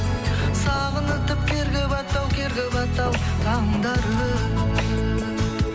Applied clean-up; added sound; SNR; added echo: none; Explosion + Knock; 14 dB; none.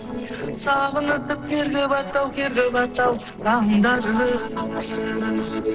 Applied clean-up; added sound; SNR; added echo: neural separator model SepFormer DNS4.